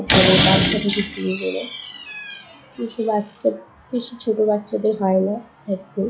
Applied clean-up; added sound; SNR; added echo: classical method log-MMSE.